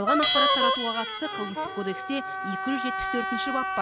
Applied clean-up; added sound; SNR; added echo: none; Bell + Wind instrument, woodwind instrument; -4 dB; none.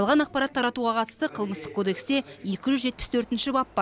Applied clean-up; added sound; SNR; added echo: none; none; none; none.